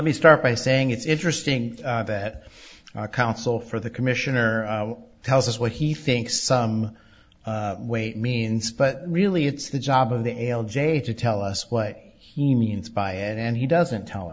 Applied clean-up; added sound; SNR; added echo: none; none; none; none.